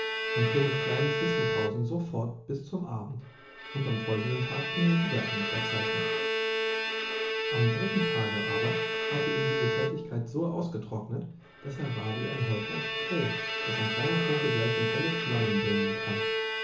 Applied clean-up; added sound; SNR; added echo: none; Bowed string instrument; 0 dB; reverberation time 0.8 s.